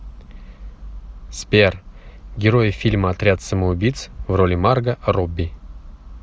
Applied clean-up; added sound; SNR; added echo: none; none; none; none.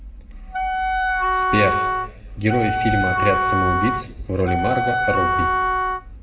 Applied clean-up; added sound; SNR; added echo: none; Wind instrument, woodwind instrument; -3 dB; reverberation time 1.3 s.